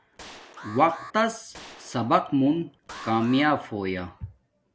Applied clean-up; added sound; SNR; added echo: none; Alarm + Gunshot, gunfire; 19 dB; none.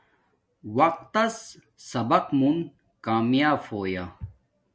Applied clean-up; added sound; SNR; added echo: none; none; none; none.